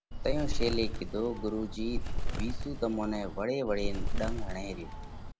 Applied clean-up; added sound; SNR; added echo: none; Bird; -2 dB; none.